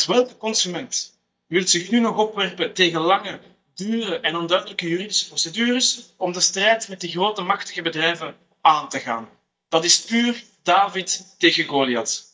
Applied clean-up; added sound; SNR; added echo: neural mask model DeepFilterNet 3.